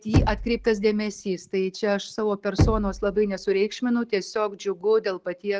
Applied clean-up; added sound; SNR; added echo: none; Knock; 4 dB; none.